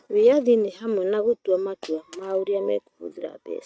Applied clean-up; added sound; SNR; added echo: neural mask model RNNoise.